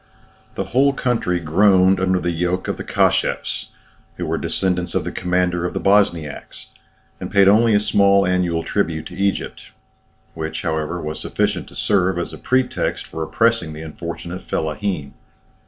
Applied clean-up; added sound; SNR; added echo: none; none; none; none.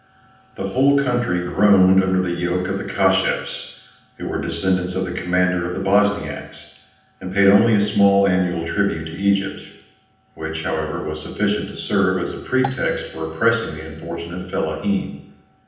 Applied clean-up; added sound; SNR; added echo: none; Marimba, xylophone; 15 dB; reverberation time 0.9 s.